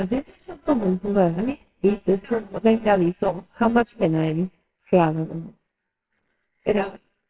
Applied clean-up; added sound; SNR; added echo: neural separator model SepFormer WHAMR!.